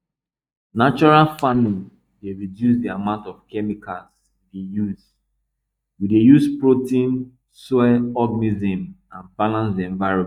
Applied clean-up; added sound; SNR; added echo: neural mask model DeepFilterNet 3.